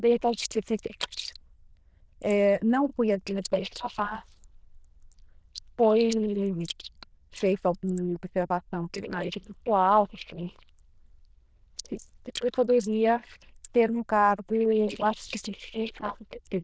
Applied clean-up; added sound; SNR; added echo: neural diffusion model UNIVERSE++.